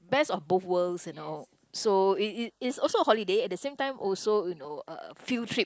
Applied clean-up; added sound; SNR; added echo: neural mask model Resemble Enhance denoiser.